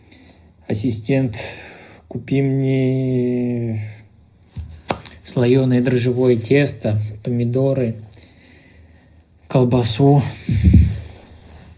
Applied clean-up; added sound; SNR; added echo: none; none; none; reverberation time 0.4 s.